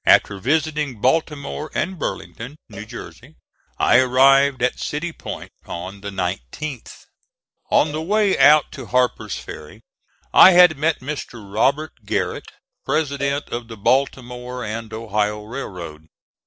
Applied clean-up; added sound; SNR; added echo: neural separator model SepFormer DNS4.